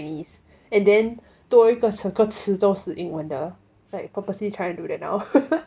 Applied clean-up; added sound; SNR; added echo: none; none; none; none.